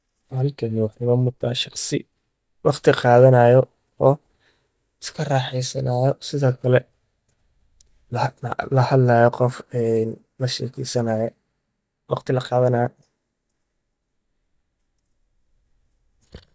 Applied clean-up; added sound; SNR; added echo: neural mask model DeepFilterNet 3.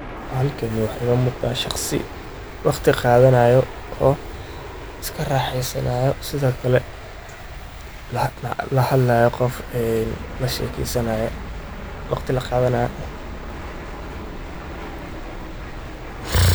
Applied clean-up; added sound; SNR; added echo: none; Fixed-wing aircraft, airplane; 11 dB; none.